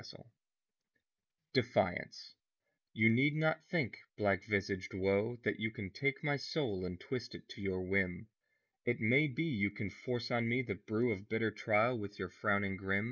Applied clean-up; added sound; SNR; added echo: none; none; none; none.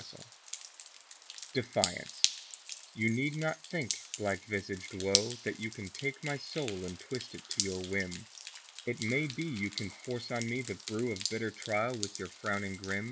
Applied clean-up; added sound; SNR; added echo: none; Drip; 4 dB; none.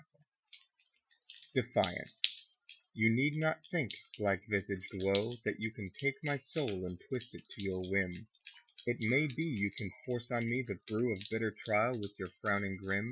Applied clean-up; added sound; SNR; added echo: classical method Wiener filter.